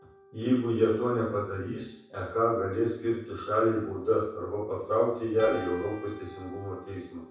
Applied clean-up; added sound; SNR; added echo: none; Keyboard (musical); 20 dB; reverberation time 0.7 s.